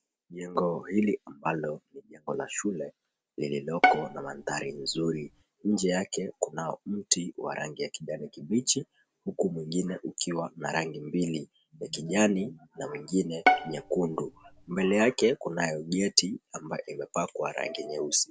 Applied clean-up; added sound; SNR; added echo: none; Bowed string instrument; 0 dB; none.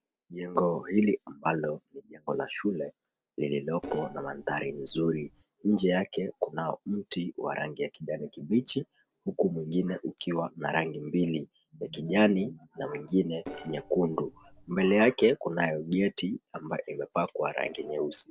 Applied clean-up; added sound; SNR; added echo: neural separator model SepFormer DNS4.